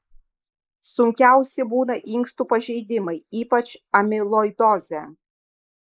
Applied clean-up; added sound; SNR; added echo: neural mask model Resemble Enhance denoiser.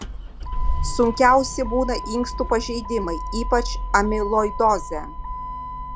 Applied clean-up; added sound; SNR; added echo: none; Motor vehicle (road); 5 dB; none.